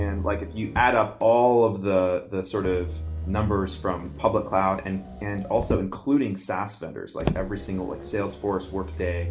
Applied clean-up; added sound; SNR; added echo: none; Motor vehicle (road); 9 dB; none.